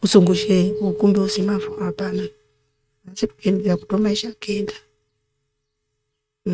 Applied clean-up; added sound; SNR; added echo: neural mask model RNNoise.